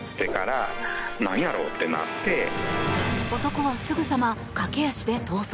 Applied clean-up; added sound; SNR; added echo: none; Gong; 9 dB; none.